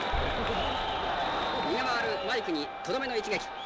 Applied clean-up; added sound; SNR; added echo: none; Wind instrument, woodwind instrument + Boom; 8 dB; none.